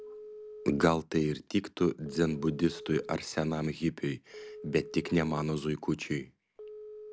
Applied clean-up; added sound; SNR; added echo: none; Telephone; 17 dB; none.